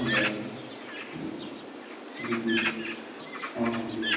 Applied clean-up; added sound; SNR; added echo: none; Bird; 0 dB; reverberation time 1.2 s.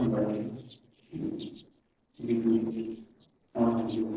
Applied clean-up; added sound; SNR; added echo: neural separator model SepFormer DNS4.